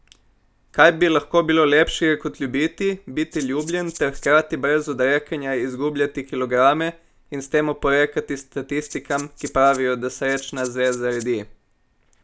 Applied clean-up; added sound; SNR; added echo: none; Rattle (instrument); 19 dB; none.